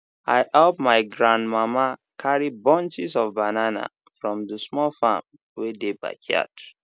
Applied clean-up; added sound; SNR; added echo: none; none; none; none.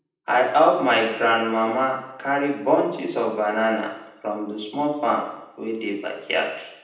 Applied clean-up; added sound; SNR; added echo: none; none; none; reverberation time 0.8 s.